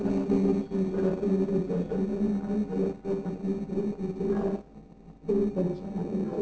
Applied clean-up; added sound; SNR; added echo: neural separator model SepFormer DNS4.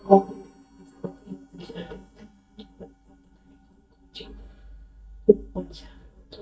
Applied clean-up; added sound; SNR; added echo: neural mask model DeepFilterNet 3.